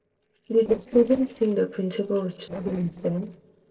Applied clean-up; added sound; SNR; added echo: neural separator model SepFormer DNS4.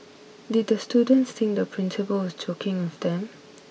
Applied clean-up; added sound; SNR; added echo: none; none; none; none.